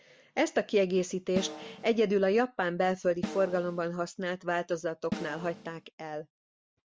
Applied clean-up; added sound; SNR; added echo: none; Snare drum; 9 dB; none.